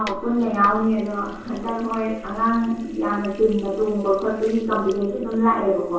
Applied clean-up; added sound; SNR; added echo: none; Sink (filling or washing); 18 dB; reverberation time 0.6 s.